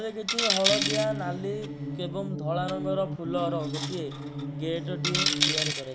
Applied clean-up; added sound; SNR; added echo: none; Musical instrument + Coin (dropping); -2 dB; none.